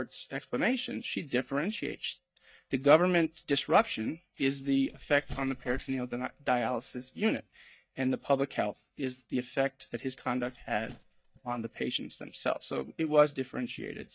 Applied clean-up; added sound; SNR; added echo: neural mask model DeepFilterNet 3.